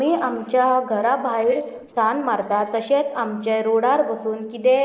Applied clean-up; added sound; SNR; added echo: neural separator model SepFormer DNS4.